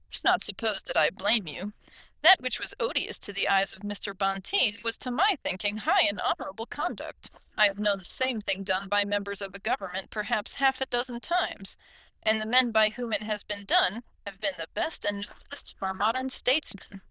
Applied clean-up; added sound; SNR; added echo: neural diffusion model UNIVERSE++.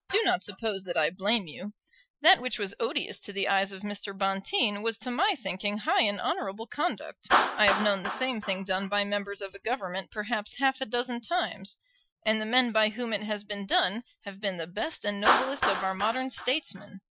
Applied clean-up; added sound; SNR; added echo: classical method Wiener filter.